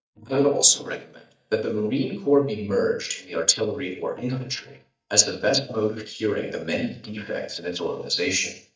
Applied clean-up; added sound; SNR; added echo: neural mask model DeepFilterNet 3.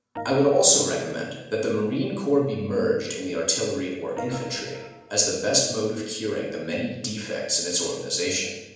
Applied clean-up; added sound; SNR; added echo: none; Organ; 14 dB; reverberation time 1.0 s.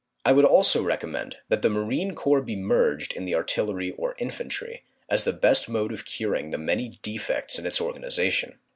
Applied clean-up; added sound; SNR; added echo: none; none; none; none.